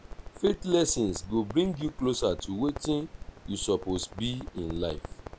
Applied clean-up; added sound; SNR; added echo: none; Crackle; 12 dB; none.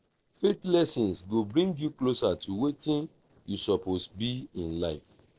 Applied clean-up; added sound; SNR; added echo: neural separator model SepFormer DNS4.